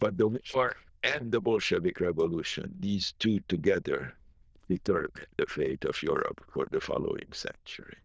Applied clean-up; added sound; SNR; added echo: neural diffusion model UNIVERSE++.